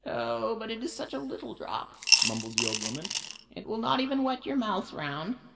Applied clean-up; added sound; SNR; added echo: none; Coin (dropping) / Glass; -4 dB; reverberation time 2.7 s.